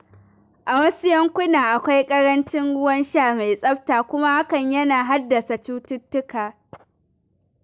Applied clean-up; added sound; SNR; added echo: none; none; none; none.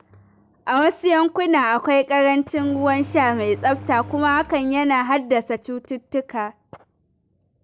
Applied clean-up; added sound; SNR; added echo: none; Engine; 16 dB; none.